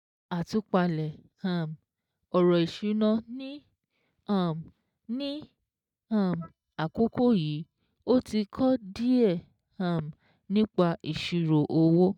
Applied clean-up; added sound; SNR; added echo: neural mask model DeepFilterNet 3.